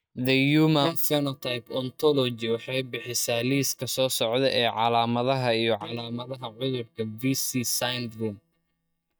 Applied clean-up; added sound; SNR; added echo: neural mask model DeepFilterNet 3.